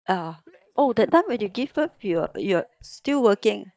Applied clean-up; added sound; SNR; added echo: neural mask model DeepFilterNet 3.